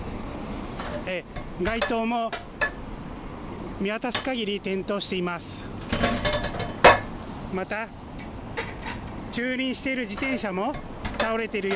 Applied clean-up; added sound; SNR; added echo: none; Sink (filling or washing); 0 dB; none.